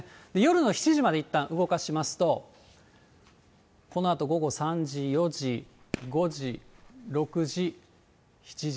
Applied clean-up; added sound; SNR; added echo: none; Fireworks; 16 dB; none.